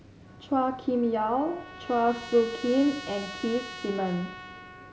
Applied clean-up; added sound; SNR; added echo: none; Trumpet; 15 dB; none.